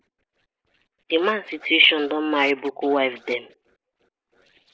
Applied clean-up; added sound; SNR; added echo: neural separator model SepFormer DNS4.